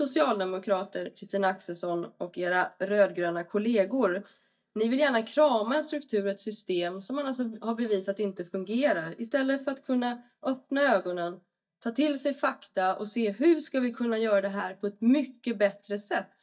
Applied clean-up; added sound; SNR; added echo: neural mask model DeepFilterNet 3.